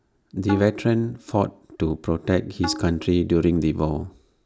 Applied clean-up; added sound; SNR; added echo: none; Tabla; 14 dB; none.